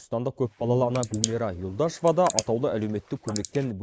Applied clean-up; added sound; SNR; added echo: neural mask model Resemble Enhance denoiser.